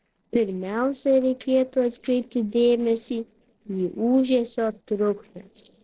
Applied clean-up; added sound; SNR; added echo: neural separator model SepFormer DNS4.